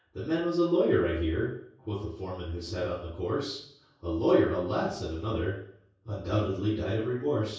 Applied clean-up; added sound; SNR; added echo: none; none; none; reverberation time 0.6 s.